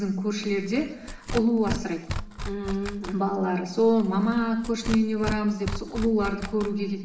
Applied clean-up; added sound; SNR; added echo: none; Tearing; 9 dB; reverberation time 0.8 s.